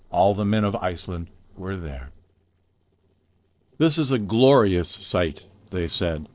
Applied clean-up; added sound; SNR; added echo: neural separator model SepFormer DNS4.